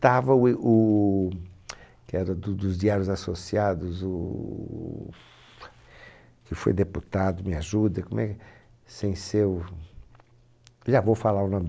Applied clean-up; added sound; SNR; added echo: none; none; none; none.